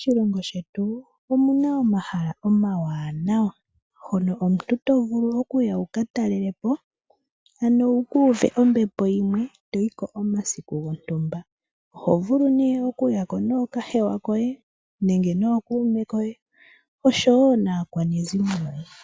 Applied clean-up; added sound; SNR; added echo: none; none; none; none.